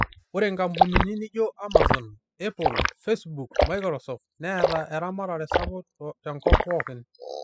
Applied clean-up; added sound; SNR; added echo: classical method spectral subtraction.